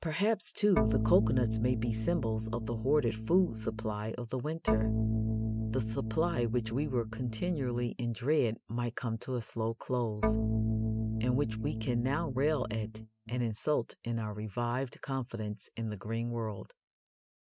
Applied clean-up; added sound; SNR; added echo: neural mask model RNNoise.